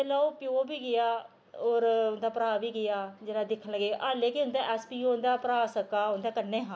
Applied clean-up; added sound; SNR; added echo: none; none; none; none.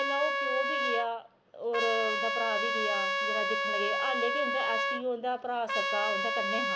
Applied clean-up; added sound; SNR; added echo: none; Trumpet; -3 dB; none.